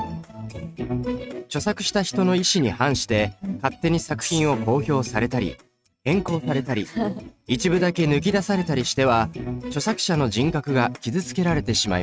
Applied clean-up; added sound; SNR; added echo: neural mask model RNNoise.